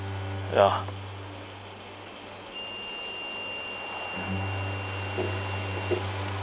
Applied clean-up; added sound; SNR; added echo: none; Harmonica + Bowed string instrument; 2 dB; none.